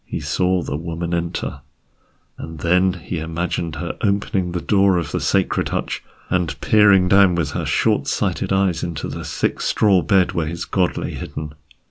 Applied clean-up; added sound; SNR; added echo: none; none; none; none.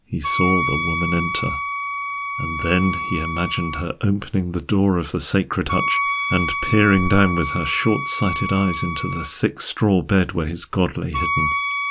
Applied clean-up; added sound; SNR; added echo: none; Wind instrument, woodwind instrument; 5 dB; none.